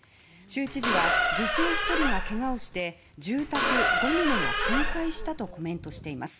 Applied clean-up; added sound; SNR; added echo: none; Squeak; -5 dB; none.